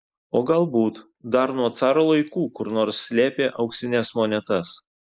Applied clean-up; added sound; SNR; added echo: neural mask model Resemble Enhance denoiser.